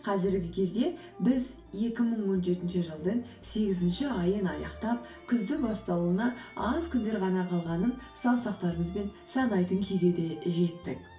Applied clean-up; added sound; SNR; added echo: none; none; none; reverberation time 0.3 s.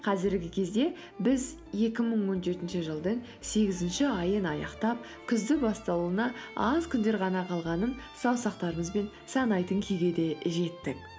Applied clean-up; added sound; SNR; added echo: none; none; none; none.